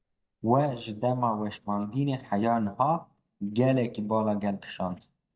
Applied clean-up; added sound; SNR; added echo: neural mask model DeepFilterNet 3.